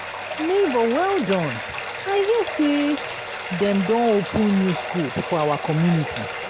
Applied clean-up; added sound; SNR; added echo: none; Bathtub (filling or washing); 8 dB; none.